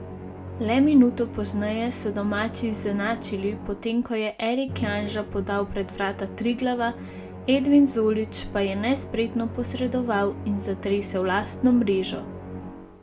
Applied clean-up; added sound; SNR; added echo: none; Musical instrument; 11 dB; none.